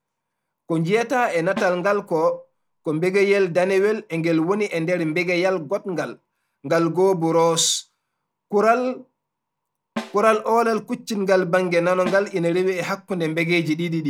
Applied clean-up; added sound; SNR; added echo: none; Snare drum; 16 dB; none.